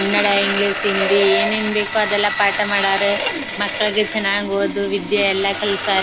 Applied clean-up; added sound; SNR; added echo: none; Sawing; 4 dB; none.